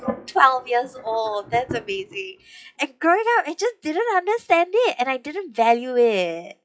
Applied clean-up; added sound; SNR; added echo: classical method WPE with log-MMSE.